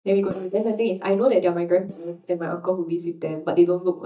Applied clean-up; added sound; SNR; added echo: neural mask model DeepFilterNet 3.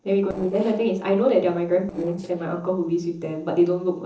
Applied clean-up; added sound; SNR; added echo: neural separator model SepFormer DNS4.